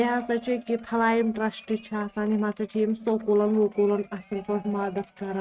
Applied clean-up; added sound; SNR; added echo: neural mask model RNNoise.